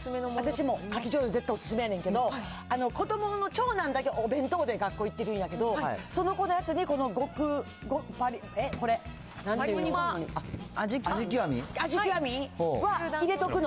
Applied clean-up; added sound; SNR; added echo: none; none; none; none.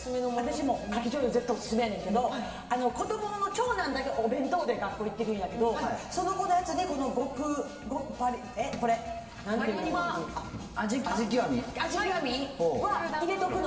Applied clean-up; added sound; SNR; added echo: none; none; none; reverberation time 2.3 s.